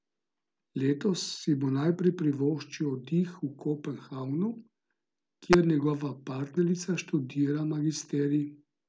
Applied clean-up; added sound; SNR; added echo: none; none; none; none.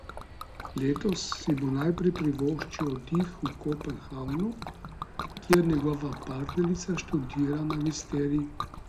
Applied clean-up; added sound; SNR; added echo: none; Aircraft + Liquid; 11 dB; none.